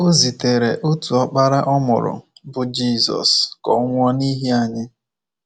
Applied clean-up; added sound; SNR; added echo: none; none; none; none.